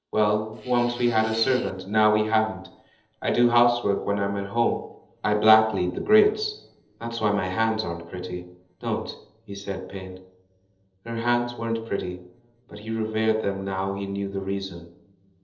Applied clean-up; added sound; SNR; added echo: neural separator model SepFormer DNS4.